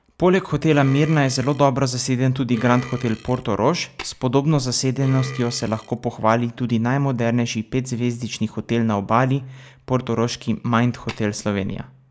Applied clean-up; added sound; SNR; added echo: none; Burping, eructation + Tap; 19 dB; none.